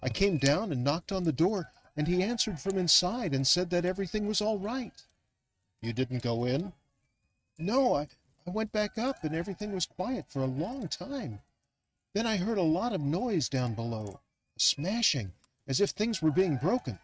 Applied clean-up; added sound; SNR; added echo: neural mask model RNNoise.